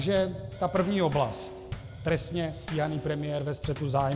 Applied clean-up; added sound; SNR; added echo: none; Bass drum / Snare drum / Drum kit; 11 dB; none.